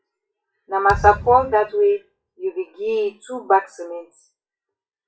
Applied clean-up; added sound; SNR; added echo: classical method WPE with log-MMSE.